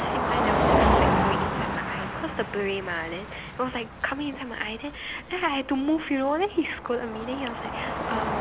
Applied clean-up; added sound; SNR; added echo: none; Car passing by; -2 dB; none.